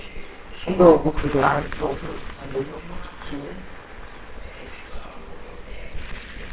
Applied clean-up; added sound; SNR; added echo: neural separator model SepFormer WHAMR!.